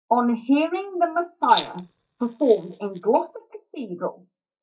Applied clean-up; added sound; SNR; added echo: neural mask model DeepFilterNet 3.